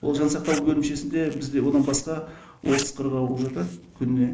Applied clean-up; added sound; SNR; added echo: neural mask model Resemble Enhance denoiser.